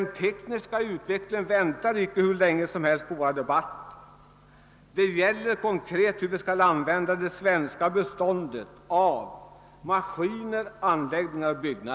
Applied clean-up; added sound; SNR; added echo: none; none; none; none.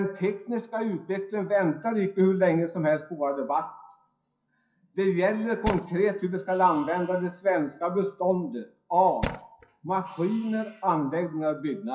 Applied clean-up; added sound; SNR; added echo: classical method WPE with log-MMSE.